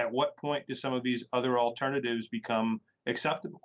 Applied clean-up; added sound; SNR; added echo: none; none; none; none.